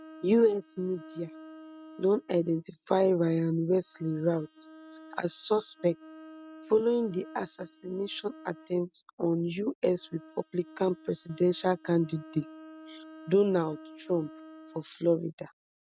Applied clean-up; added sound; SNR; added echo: neural mask model RNNoise.